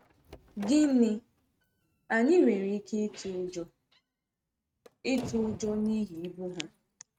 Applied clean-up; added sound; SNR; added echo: neural mask model RNNoise.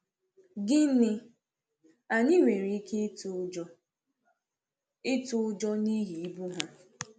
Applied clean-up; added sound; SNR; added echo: none; none; none; none.